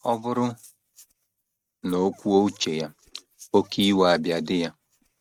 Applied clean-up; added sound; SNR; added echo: neural mask model RNNoise.